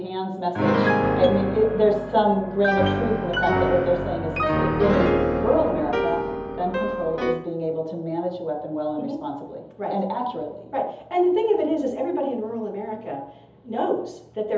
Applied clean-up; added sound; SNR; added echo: none; Piano; 2 dB; reverberation time 0.7 s.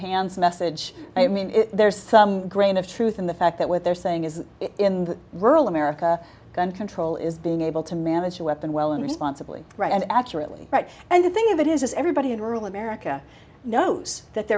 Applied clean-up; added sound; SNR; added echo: none; none; none; none.